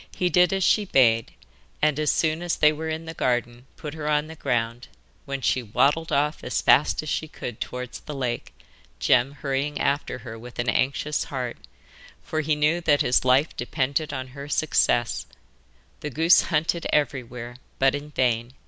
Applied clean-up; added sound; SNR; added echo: none; none; none; none.